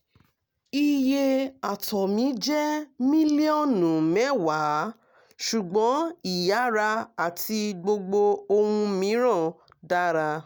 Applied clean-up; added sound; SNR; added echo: none; none; none; none.